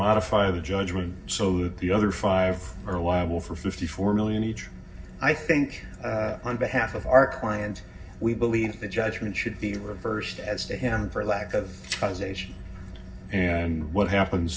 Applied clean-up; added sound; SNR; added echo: none; none; none; reverberation time 0.4 s.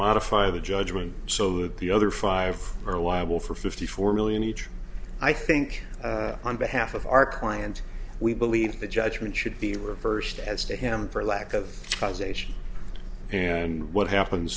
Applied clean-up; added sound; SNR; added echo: none; none; none; none.